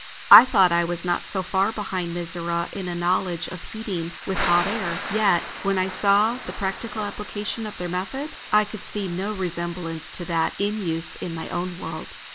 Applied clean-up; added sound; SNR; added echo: none; Thunder / Rain; 11 dB; none.